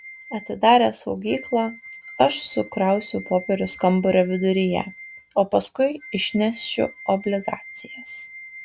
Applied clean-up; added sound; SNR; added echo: none; Wind instrument, woodwind instrument; 18 dB; none.